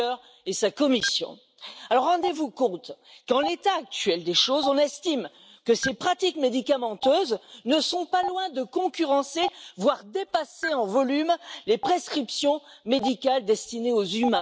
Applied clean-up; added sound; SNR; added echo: none; Stream; 13 dB; none.